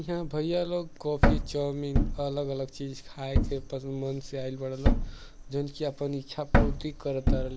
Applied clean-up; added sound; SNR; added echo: none; Thump, thud; -4 dB; none.